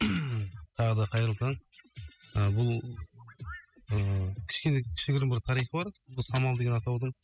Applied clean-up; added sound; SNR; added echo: classical method spectral subtraction.